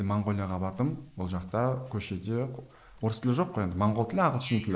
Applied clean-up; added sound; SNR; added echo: neural mask model Resemble Enhance denoiser.